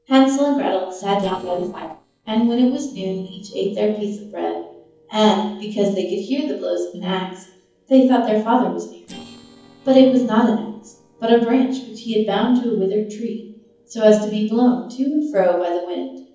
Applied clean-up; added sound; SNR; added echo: neural separator model SepFormer DNS4.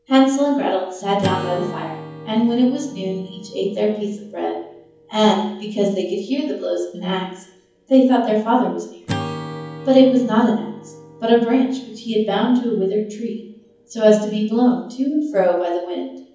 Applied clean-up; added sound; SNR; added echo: none; Acoustic guitar / Strum; 16 dB; reverberation time 0.7 s.